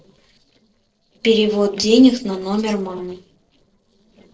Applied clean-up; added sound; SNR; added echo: neural separator model SepFormer DNS4.